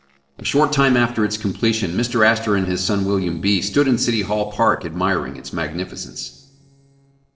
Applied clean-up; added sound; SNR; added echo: neural separator model SepFormer DNS4.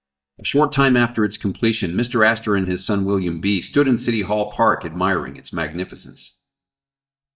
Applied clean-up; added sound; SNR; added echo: neural mask model DeepFilterNet 3.